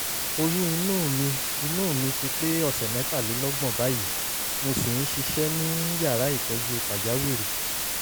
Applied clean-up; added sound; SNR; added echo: none; Water; -1 dB; none.